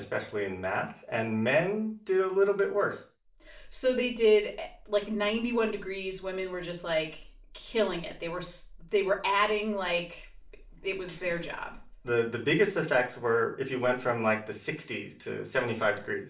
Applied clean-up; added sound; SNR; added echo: none; none; none; reverberation time 0.4 s.